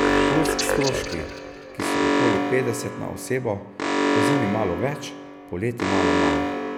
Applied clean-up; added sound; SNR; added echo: none; Alarm; -4 dB; none.